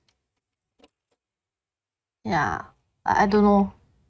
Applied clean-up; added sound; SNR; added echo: neural mask model RNNoise.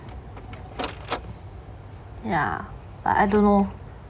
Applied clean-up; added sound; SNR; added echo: none; Printer; 15 dB; none.